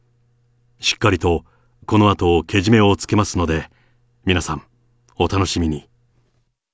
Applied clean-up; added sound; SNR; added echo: none; none; none; none.